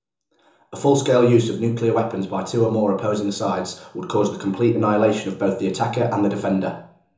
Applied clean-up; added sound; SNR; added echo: none; none; none; reverberation time 0.5 s.